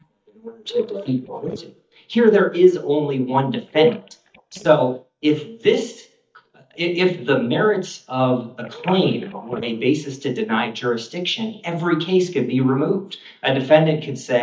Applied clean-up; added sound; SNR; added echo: neural mask model DeepFilterNet 3.